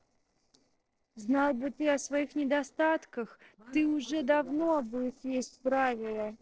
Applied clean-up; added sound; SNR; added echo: neural separator model SepFormer DNS4.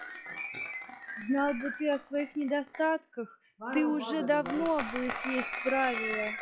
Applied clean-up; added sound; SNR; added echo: classical method log-MMSE.